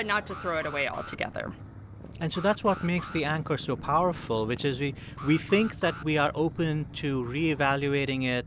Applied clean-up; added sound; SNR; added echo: none; Motorcycle + Alarm; 13 dB; none.